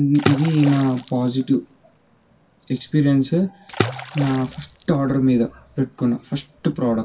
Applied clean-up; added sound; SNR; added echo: none; Water / Splash, splatter; 11 dB; reverberation time 0.2 s.